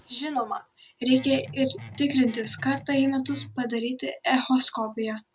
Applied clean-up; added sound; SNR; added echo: none; Guitar; 16 dB; none.